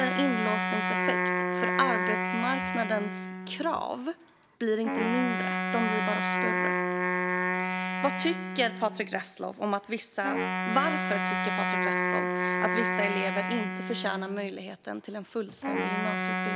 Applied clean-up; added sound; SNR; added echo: none; Wind instrument, woodwind instrument; -2 dB; none.